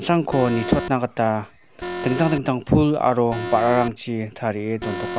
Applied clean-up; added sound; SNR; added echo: none; Alarm; 11 dB; none.